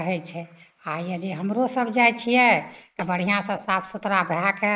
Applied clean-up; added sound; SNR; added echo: neural mask model Resemble Enhance denoiser.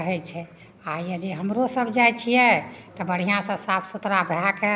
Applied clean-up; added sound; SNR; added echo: none; none; none; none.